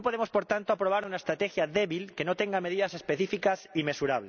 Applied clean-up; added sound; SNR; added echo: none; none; none; none.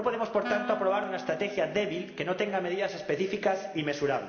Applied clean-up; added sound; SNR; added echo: none; Wind instrument, woodwind instrument; 12 dB; reverberation time 1.7 s.